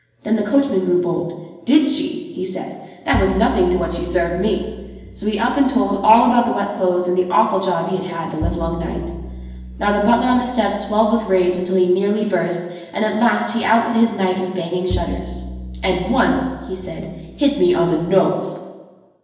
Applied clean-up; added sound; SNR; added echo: none; Bowed string instrument; 11 dB; reverberation time 1.0 s.